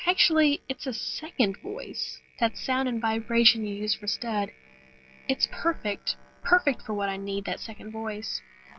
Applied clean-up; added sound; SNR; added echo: neural separator model SepFormer DNS4.